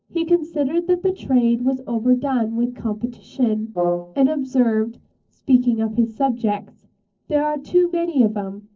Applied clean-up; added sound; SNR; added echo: neural separator model SepFormer DNS4.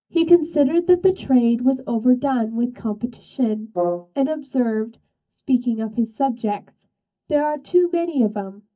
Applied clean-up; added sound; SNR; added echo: neural mask model DeepFilterNet 3.